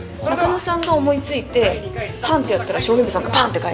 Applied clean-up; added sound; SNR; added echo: none; none; none; none.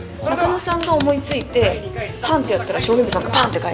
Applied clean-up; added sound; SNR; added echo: none; Computer keyboard; 14 dB; none.